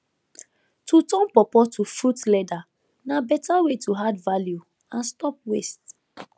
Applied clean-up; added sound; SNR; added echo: none; none; none; none.